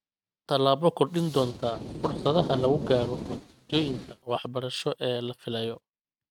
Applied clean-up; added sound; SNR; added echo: neural mask model RNNoise.